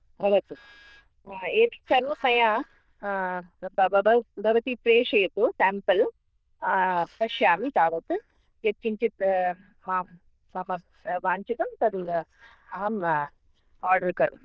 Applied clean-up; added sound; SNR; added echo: neural diffusion model UNIVERSE++.